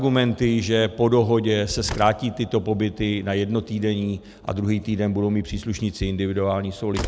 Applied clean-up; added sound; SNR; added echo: none; Slam; 18 dB; none.